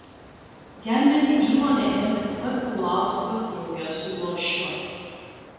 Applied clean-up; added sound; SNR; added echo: none; Ocean; 16 dB; reverberation time 2.1 s.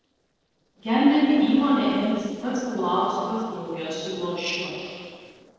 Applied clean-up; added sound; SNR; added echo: neural separator model SepFormer DNS4.